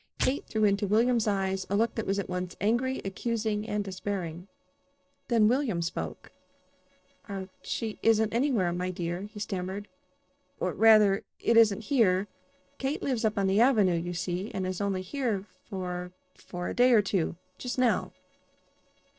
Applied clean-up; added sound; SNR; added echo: neural separator model SepFormer DNS4.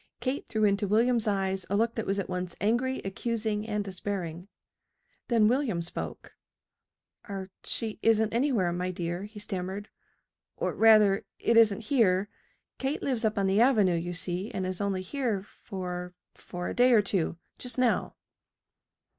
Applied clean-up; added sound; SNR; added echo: none; none; none; none.